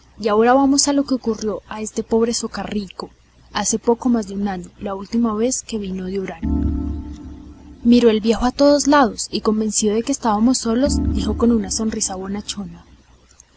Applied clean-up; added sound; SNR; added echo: none; Organ; 6 dB; none.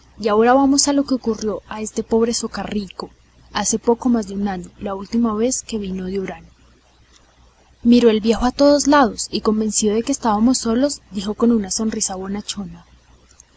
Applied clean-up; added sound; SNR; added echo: none; none; none; none.